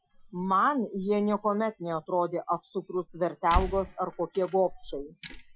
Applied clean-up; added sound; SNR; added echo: classical method Wiener filter.